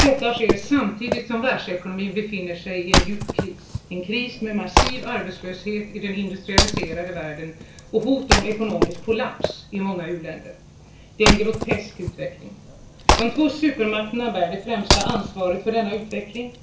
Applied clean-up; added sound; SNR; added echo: none; Wood; 0 dB; reverberation time 0.3 s.